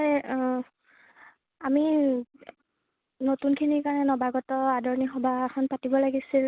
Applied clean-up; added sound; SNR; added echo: none; none; none; none.